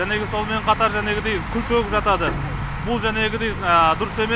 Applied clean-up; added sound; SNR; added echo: none; Bowed string instrument; 17 dB; none.